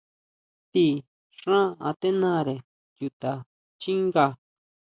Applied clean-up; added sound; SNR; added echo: none; none; none; none.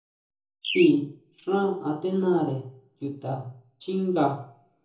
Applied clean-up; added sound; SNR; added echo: none; Bird; 10 dB; reverberation time 1.0 s.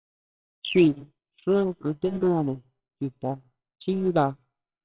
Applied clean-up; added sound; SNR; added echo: neural separator model SepFormer WHAMR!.